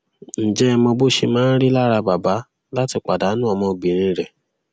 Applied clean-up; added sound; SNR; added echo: none; none; none; none.